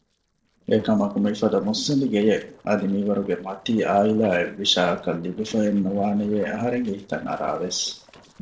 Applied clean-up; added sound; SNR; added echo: neural separator model SepFormer DNS4.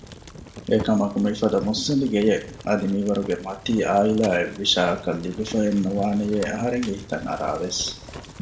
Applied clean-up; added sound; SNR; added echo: none; Fire; 16 dB; reverberation time 0.4 s.